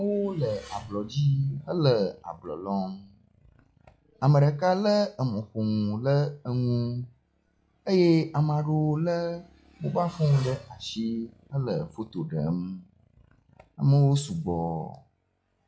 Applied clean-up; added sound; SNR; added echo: classical method log-MMSE.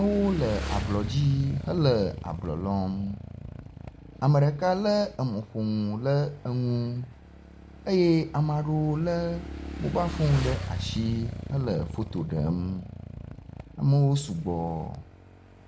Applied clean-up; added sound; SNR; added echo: none; Motorcycle / Engine; 10 dB; none.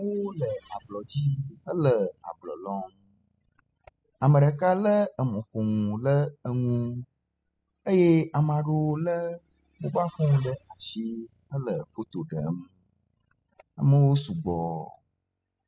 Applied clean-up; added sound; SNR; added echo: classical method spectral subtraction.